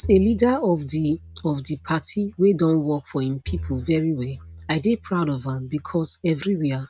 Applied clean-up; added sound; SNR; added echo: neural mask model RNNoise.